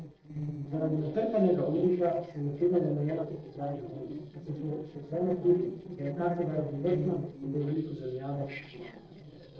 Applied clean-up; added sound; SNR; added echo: neural separator model SepFormer DNS4.